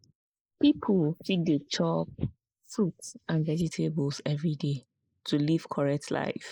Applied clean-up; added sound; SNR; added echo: neural mask model Resemble Enhance denoiser.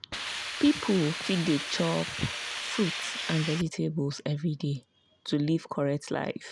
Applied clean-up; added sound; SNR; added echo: none; Hiss; 6 dB; none.